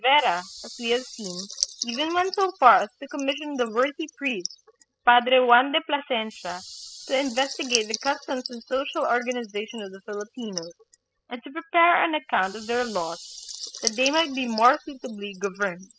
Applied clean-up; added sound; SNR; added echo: classical method spectral subtraction.